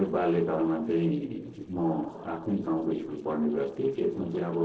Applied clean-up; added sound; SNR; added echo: neural separator model SepFormer DNS4.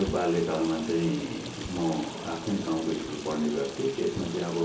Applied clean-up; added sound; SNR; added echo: none; Stream; 11 dB; reverberation time 0.8 s.